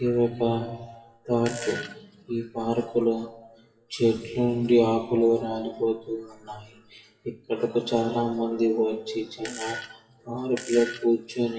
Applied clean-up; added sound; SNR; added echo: classical method WPE with log-MMSE.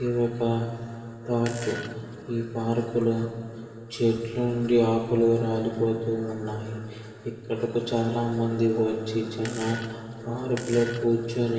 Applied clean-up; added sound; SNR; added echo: none; Fart; 13 dB; reverberation time 2.7 s.